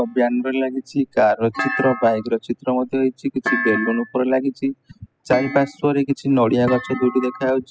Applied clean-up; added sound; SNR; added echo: classical method spectral subtraction.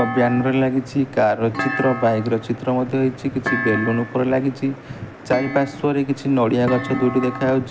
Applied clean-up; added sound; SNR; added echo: none; Thump, thud; 10 dB; none.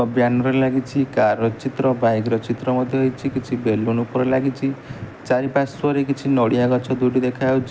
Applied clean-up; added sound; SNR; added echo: none; none; none; none.